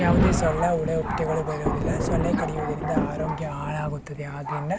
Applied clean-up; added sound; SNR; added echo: none; Thunder; -1 dB; none.